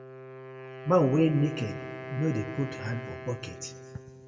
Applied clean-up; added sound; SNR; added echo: none; Wind instrument, woodwind instrument; 12 dB; reverberation time 1.8 s.